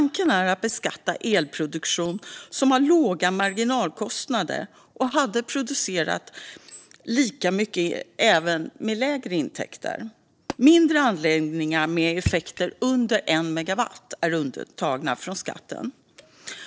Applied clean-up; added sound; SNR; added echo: neural separator model SepFormer DNS4.